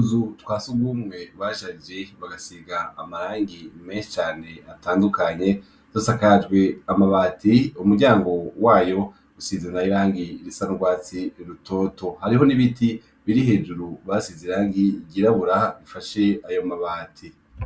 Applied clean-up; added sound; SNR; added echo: none; none; none; none.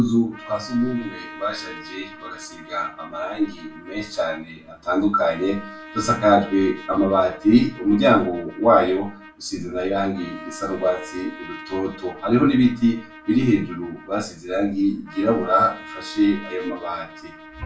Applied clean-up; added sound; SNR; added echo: none; Trumpet; 18 dB; reverberation time 0.3 s.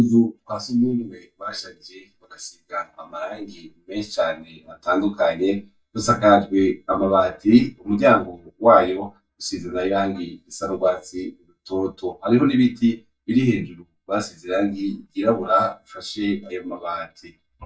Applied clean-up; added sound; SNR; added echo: neural mask model DeepFilterNet 3.